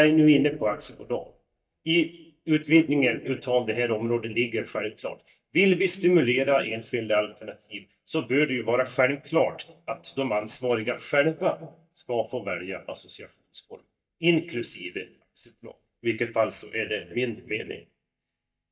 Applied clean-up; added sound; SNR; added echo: neural mask model DeepFilterNet 3.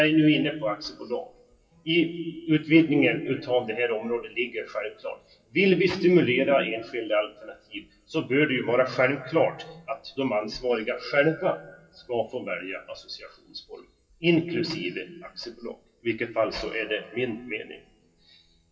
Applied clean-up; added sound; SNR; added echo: classical method WPE with log-MMSE.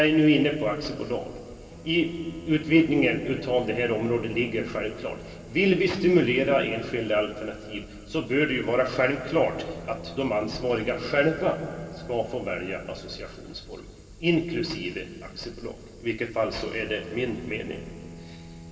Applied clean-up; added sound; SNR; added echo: none; Bowed string instrument; 19 dB; reverberation time 2.6 s.